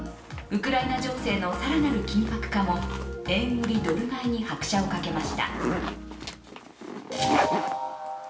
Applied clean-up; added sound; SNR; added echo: none; Zipper (clothing); 8 dB; reverberation time 0.7 s.